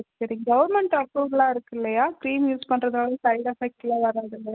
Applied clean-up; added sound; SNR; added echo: none; none; none; none.